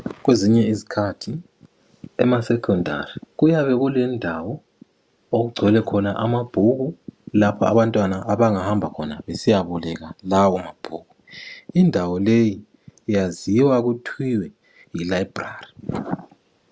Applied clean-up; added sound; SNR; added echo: none; none; none; none.